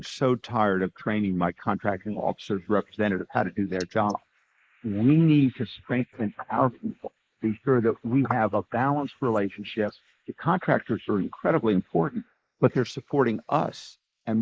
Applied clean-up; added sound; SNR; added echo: neural mask model Resemble Enhance denoiser.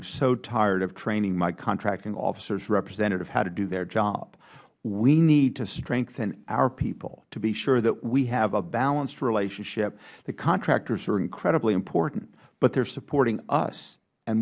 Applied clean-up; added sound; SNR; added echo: none; none; none; none.